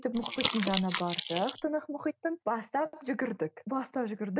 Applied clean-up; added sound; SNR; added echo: none; Crumpling, crinkling; -2 dB; none.